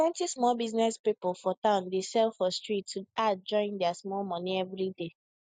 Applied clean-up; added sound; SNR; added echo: none; none; none; none.